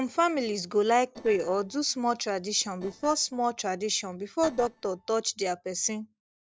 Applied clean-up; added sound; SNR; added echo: neural separator model SepFormer DNS4.